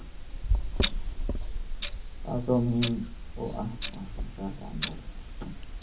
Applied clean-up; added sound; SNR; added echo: none; Clock; -2 dB; reverberation time 0.3 s.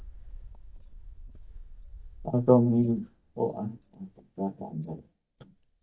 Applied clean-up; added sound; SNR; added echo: neural mask model DeepFilterNet 3.